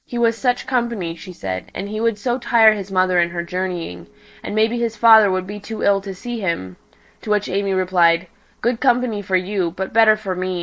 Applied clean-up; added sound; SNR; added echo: neural separator model SepFormer DNS4.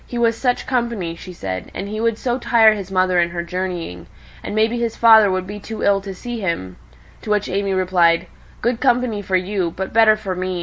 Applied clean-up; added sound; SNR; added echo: none; none; none; none.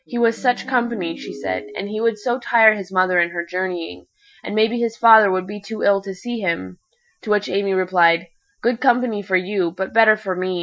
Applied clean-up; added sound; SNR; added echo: classical method Wiener filter.